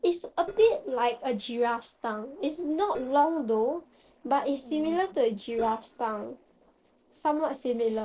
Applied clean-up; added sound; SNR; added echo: neural separator model SepFormer DNS4.